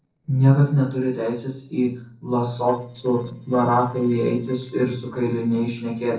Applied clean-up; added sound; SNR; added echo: neural separator model SepFormer DNS4.